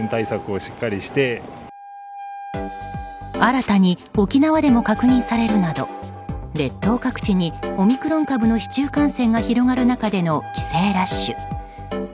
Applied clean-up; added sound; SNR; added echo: none; Wind instrument, woodwind instrument; 16 dB; none.